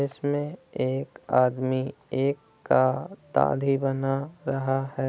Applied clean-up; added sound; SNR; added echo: none; none; none; none.